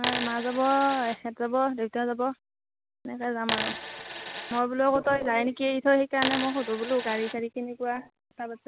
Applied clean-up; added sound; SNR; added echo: none; Coin (dropping); 1 dB; none.